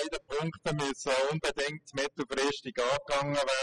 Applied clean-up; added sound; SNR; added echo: classical method spectral subtraction.